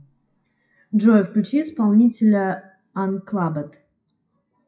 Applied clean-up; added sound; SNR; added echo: classical method WPE with log-MMSE.